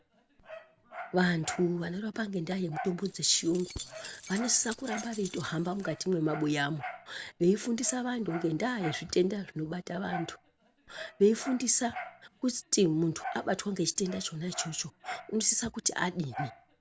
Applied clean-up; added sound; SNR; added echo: none; Dog + Keys jangling; 14 dB; none.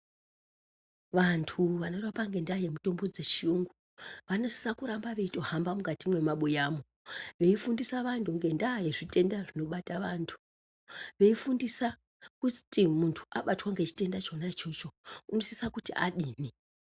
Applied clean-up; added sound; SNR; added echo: none; none; none; none.